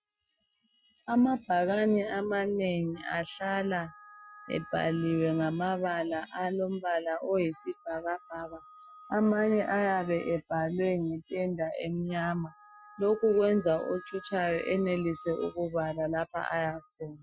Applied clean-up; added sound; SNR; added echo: classical method Wiener filter.